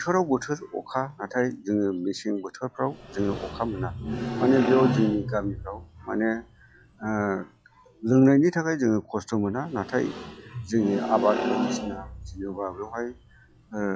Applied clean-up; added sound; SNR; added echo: classical method log-MMSE.